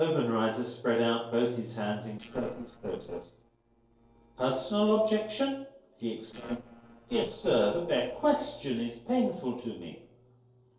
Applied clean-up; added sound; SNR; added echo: neural separator model SepFormer DNS4.